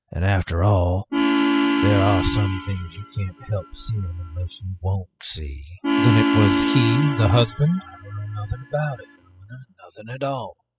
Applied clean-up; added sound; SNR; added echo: classical method spectral subtraction.